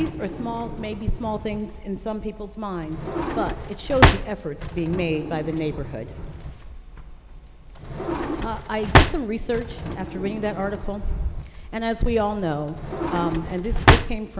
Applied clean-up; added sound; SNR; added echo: none; Drawer open or close; -2 dB; none.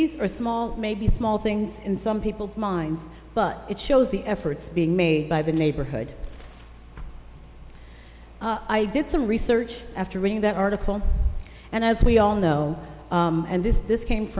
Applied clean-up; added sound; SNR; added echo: none; none; none; none.